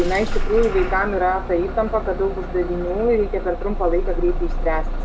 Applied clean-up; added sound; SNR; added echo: none; Engine starting / Bus; 2 dB; none.